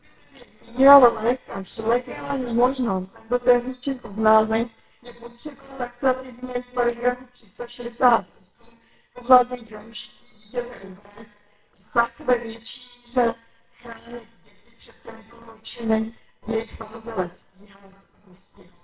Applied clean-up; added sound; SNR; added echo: neural separator model SepFormer WHAMR!.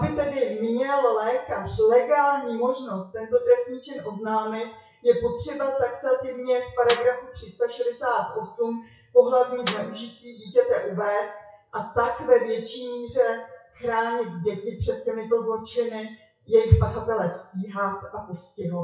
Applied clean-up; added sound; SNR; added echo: classical method WPE with log-MMSE.